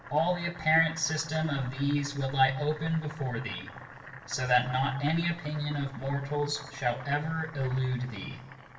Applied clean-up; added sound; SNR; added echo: none; Boiling; 17 dB; reverberation time 0.7 s.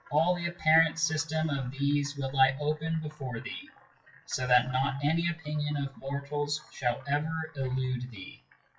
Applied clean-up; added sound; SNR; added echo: classical method WPE with log-MMSE.